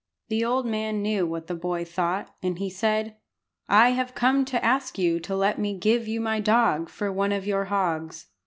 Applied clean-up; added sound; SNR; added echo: none; none; none; none.